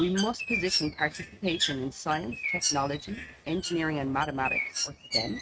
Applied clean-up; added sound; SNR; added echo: neural mask model RNNoise.